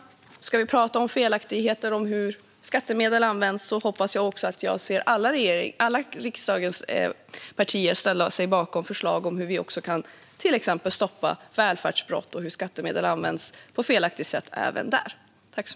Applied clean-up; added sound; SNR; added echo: none; none; none; none.